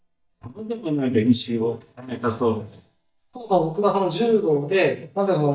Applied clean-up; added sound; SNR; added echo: neural mask model DeepFilterNet 3.